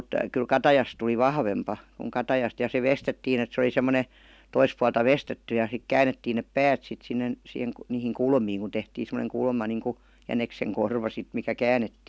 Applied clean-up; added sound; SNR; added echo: none; none; none; none.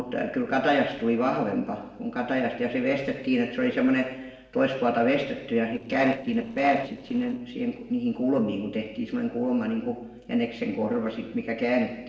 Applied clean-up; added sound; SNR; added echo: neural separator model SepFormer DNS4.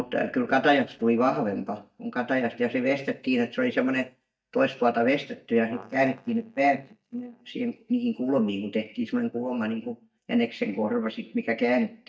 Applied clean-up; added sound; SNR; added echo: neural mask model DeepFilterNet 3.